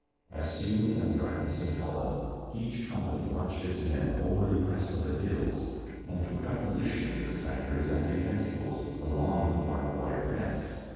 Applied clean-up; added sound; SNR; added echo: neural separator model SepFormer DNS4.